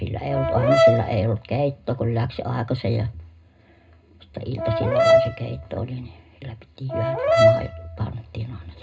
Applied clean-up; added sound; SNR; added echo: none; Brass instrument; -5 dB; reverberation time 0.2 s.